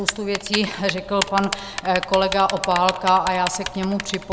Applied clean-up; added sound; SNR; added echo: none; Typing; 8 dB; none.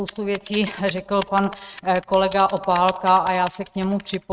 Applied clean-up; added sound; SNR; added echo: neural mask model RNNoise.